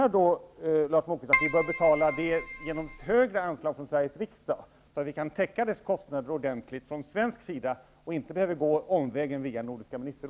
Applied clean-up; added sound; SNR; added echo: none; Keyboard (musical); 3 dB; none.